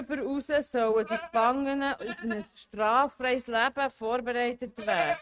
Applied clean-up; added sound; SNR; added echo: neural mask model RNNoise.